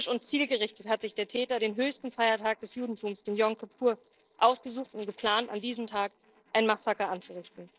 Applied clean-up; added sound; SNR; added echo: neural separator model SepFormer DNS4.